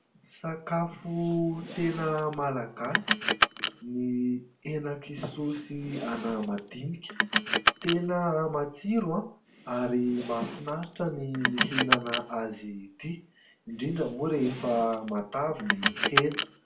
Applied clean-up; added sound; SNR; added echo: none; Car; 1 dB; reverberation time 0.3 s.